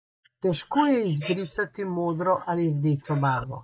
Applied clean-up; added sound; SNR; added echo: neural mask model DeepFilterNet 3.